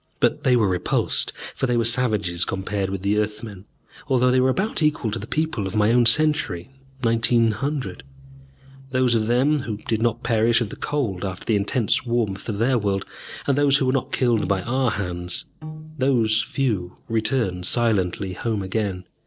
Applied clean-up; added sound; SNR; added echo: neural separator model SepFormer DNS4.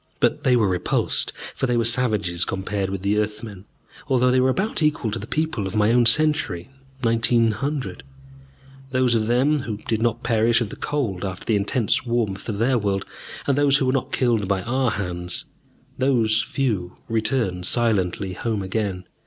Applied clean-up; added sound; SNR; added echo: none; none; none; none.